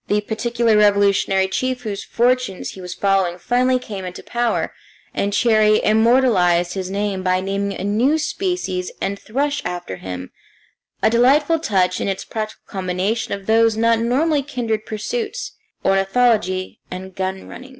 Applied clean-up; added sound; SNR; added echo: none; none; none; none.